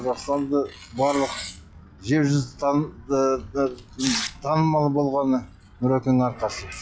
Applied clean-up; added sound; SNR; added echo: classical method log-MMSE.